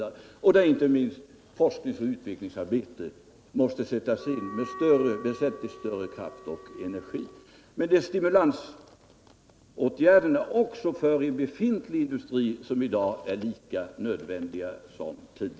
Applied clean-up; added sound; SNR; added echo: none; Wind instrument, woodwind instrument; 17 dB; none.